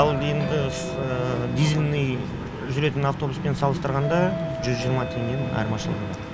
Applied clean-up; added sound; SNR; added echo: none; Doorbell; 11 dB; none.